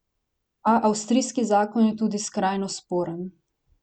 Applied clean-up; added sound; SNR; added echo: none; none; none; none.